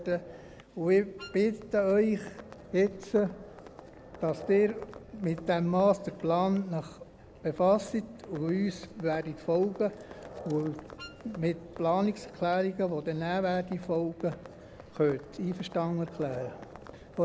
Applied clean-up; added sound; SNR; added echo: none; Livestock, farm animals, working animals + Wind instrument, woodwind instrument; 18 dB; none.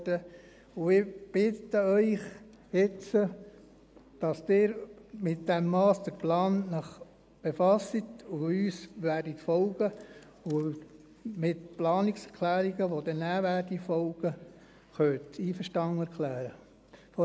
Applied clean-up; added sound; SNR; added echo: none; none; none; none.